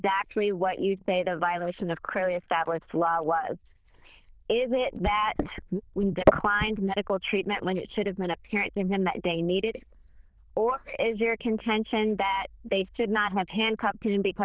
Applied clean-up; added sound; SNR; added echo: neural diffusion model UNIVERSE++.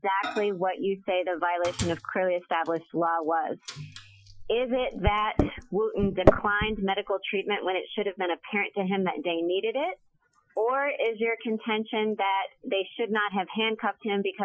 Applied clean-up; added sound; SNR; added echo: classical method Wiener filter.